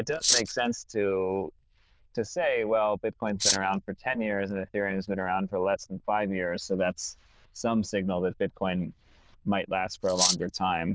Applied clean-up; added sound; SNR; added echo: neural diffusion model UNIVERSE++.